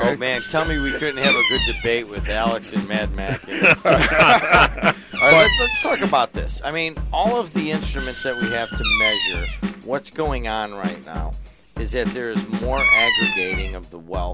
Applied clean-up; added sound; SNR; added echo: none; Drum kit + Bird vocalization, bird call, bird song; 2 dB; none.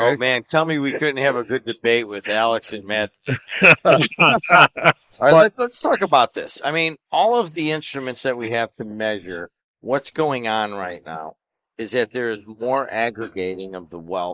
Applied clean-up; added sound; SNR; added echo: neural mask model Resemble Enhance denoiser.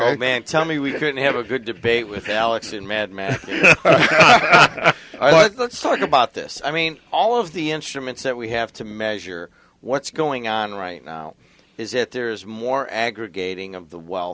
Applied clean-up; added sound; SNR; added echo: none; none; none; none.